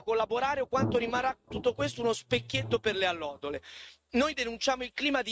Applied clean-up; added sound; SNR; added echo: neural mask model RNNoise.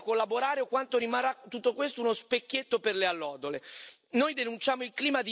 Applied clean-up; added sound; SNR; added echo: none; none; none; none.